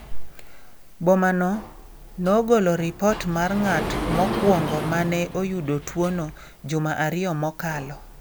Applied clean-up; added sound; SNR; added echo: none; Sliding door; 9 dB; none.